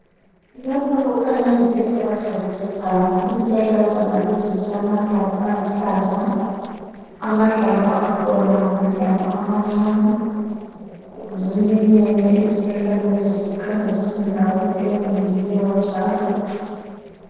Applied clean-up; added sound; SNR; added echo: neural separator model SepFormer DNS4.